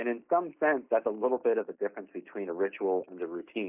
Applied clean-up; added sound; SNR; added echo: neural mask model Resemble Enhance denoiser.